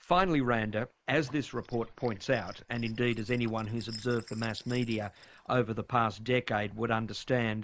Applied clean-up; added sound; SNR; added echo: neural mask model Resemble Enhance denoiser.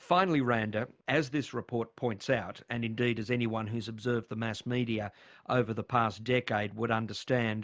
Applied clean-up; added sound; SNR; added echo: none; none; none; none.